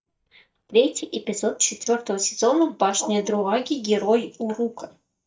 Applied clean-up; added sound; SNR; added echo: neural mask model DeepFilterNet 3.